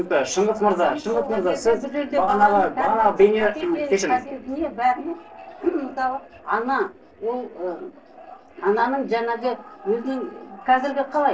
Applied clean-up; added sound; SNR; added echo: neural separator model SepFormer DNS4.